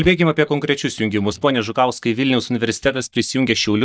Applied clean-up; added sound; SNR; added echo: neural mask model DeepFilterNet 3.